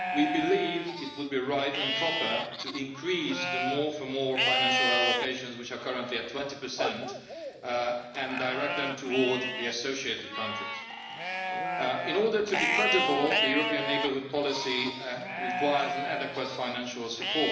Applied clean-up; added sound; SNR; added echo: none; Livestock, farm animals, working animals; 1 dB; reverberation time 1.0 s.